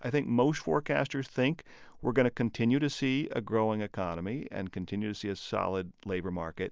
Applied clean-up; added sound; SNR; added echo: none; none; none; none.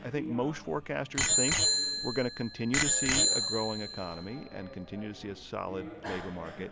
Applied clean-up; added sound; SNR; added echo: none; Bicycle bell; -3 dB; none.